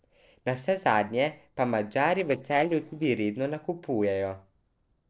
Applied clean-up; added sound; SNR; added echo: neural separator model SepFormer DNS4.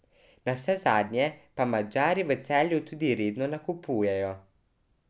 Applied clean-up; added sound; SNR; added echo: none; none; none; none.